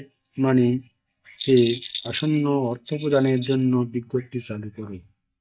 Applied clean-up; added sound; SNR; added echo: neural mask model DeepFilterNet 3.